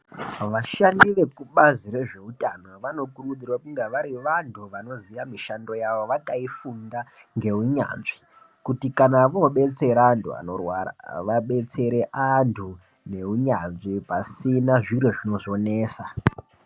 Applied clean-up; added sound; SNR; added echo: none; none; none; none.